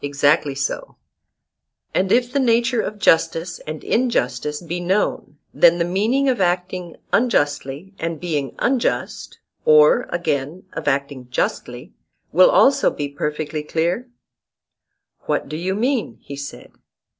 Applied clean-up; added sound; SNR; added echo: none; none; none; none.